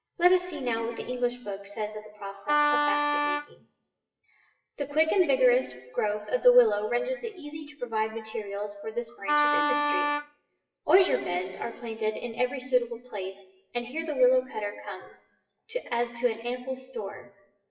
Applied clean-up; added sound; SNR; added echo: classical method WPE with log-MMSE.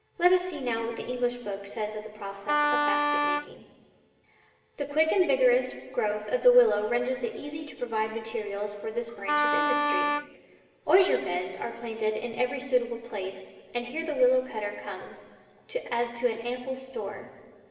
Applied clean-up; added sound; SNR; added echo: none; Wind instrument, woodwind instrument; -2 dB; reverberation time 2.2 s.